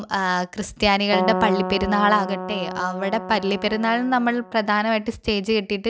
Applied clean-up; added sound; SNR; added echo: none; Keyboard (musical); 6 dB; none.